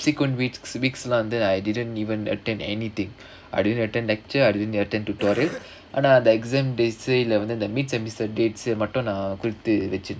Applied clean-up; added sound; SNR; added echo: none; Cough; 14 dB; none.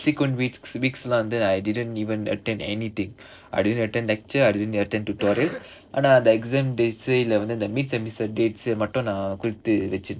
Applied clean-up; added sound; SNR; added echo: neural separator model SepFormer DNS4.